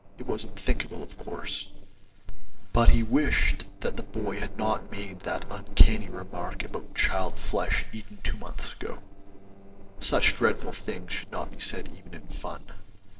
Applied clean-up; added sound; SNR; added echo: neural separator model SepFormer DNS4.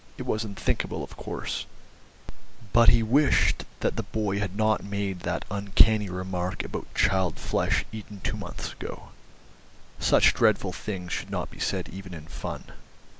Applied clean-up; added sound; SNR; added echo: none; none; none; none.